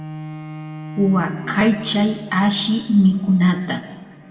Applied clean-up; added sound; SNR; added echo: none; Bowed string instrument; 15 dB; reverberation time 1.4 s.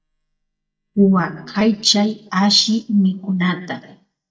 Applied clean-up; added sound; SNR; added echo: neural mask model DeepFilterNet 3.